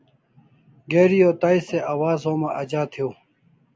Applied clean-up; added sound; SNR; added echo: none; none; none; none.